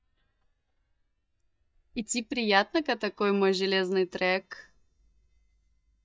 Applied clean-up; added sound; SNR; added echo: neural mask model DeepFilterNet 3.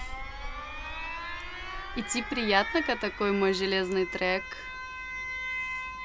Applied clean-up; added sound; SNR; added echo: none; Alarm; 6 dB; none.